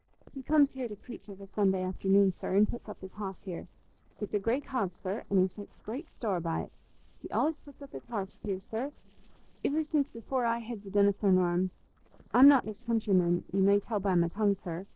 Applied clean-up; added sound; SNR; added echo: neural separator model SepFormer DNS4.